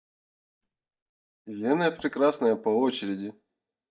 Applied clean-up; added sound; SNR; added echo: neural mask model DeepFilterNet 3.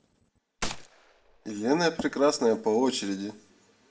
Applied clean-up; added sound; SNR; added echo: none; Gunshot, gunfire; 13 dB; reverberation time 0.5 s.